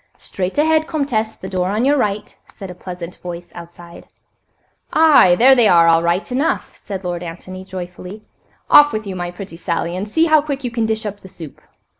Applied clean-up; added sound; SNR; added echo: none; none; none; none.